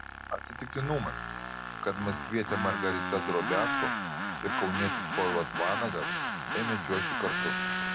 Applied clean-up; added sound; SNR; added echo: none; Tools; -2 dB; none.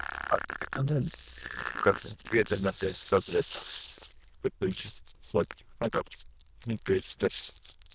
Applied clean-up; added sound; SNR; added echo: neural diffusion model UNIVERSE++.